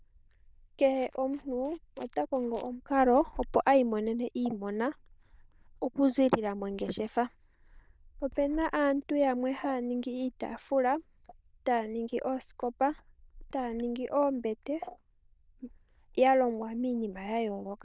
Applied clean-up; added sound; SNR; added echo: neural diffusion model UNIVERSE++.